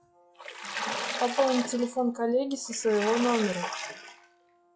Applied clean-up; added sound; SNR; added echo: classical method log-MMSE.